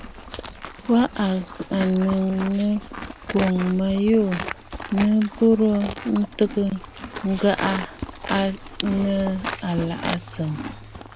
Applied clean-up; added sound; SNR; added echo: none; Livestock, farm animals, working animals; 10 dB; none.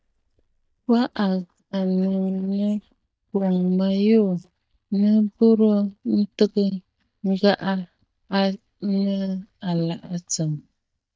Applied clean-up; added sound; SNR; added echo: neural mask model DeepFilterNet 3.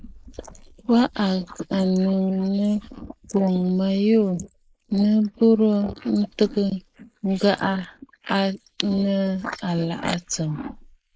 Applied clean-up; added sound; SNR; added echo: neural mask model Resemble Enhance denoiser.